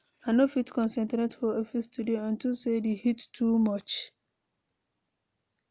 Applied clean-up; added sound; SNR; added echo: none; none; none; none.